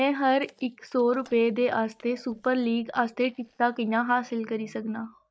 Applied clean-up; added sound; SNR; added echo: neural mask model DeepFilterNet 3.